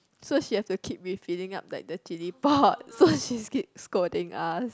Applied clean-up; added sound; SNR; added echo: none; none; none; none.